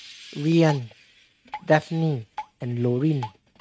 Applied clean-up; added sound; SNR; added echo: neural mask model RNNoise.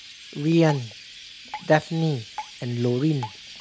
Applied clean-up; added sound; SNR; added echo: none; Chirp, tweet + Drip; 15 dB; none.